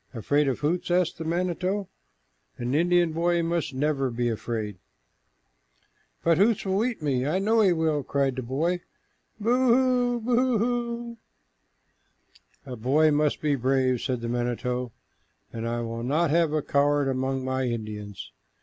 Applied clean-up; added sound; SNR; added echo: none; none; none; none.